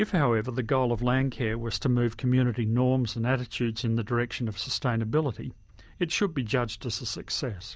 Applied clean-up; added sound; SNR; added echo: none; none; none; none.